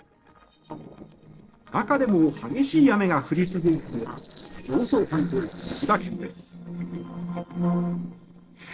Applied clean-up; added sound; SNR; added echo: neural separator model SepFormer DNS4.